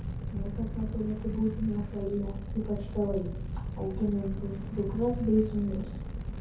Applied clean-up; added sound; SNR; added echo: none; Fire; 3 dB; reverberation time 0.5 s.